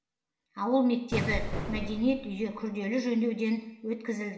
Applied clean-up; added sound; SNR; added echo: none; Explosion; 7 dB; reverberation time 0.9 s.